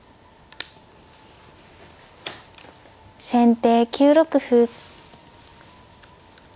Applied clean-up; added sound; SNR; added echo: none; none; none; none.